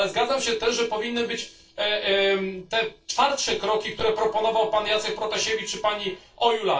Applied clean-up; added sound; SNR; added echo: neural separator model SepFormer DNS4.